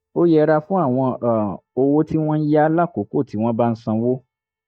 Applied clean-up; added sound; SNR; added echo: neural mask model DeepFilterNet 3.